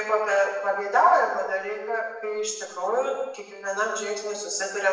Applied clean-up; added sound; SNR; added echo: none; none; none; reverberation time 1.0 s.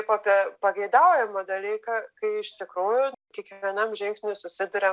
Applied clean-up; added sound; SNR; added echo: none; none; none; none.